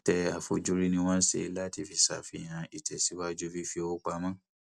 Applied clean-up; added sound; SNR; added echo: none; none; none; none.